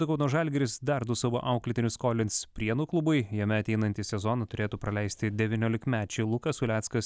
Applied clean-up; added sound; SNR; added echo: none; none; none; none.